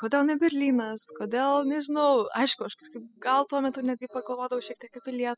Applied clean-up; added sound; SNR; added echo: classical method spectral subtraction.